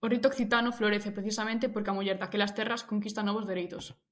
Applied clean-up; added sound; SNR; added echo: neural mask model Resemble Enhance denoiser.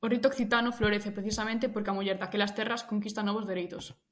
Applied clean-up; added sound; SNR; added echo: none; Raindrop / Drip; 13 dB; none.